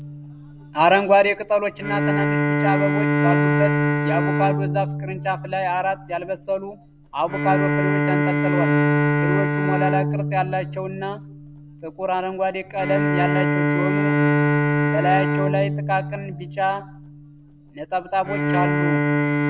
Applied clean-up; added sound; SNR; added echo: none; Bowed string instrument; -3 dB; none.